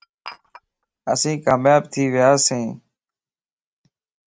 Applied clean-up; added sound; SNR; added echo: neural mask model RNNoise.